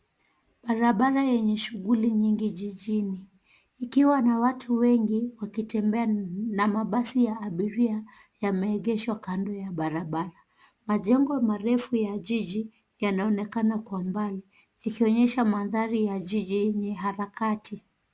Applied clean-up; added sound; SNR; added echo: none; none; none; none.